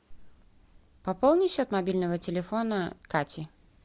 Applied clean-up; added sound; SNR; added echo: none; none; none; none.